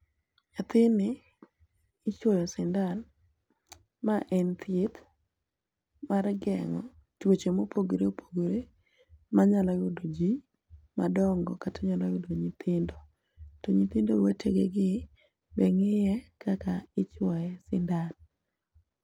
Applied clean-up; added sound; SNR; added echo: none; none; none; none.